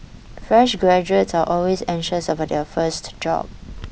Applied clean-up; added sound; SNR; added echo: none; Crackle; 18 dB; none.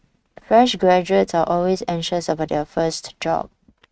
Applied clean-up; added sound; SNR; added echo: neural mask model RNNoise.